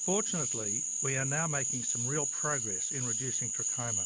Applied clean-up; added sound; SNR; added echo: none; Frog; -4 dB; none.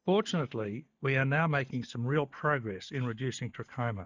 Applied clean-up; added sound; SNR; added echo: neural mask model DeepFilterNet 3.